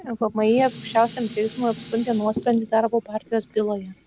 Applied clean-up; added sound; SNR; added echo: none; Dishes, pots, and pans; 13 dB; none.